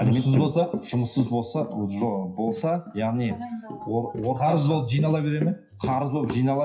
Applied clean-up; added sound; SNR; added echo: classical method WPE with log-MMSE.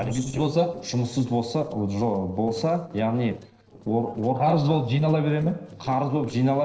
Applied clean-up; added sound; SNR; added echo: neural separator model SepFormer DNS4.